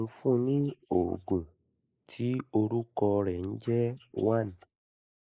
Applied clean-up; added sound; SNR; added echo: neural mask model Resemble Enhance denoiser.